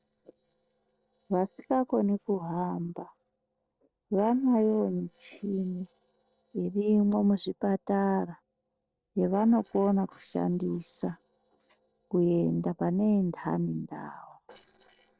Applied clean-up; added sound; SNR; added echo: neural separator model SepFormer DNS4.